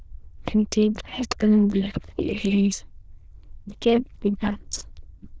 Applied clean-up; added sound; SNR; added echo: neural diffusion model UNIVERSE++.